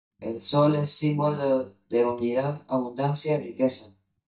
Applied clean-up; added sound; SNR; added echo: neural mask model DeepFilterNet 3.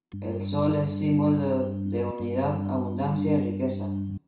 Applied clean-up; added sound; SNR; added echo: none; Organ; 1 dB; reverberation time 0.6 s.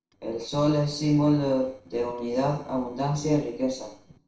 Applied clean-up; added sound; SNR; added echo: neural separator model SepFormer DNS4.